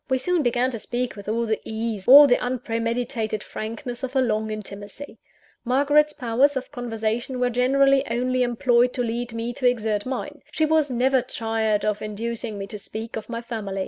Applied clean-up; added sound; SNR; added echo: none; none; none; none.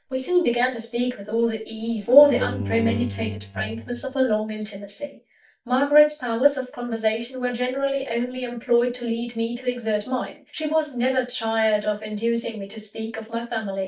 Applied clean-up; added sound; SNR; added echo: neural mask model DeepFilterNet 3.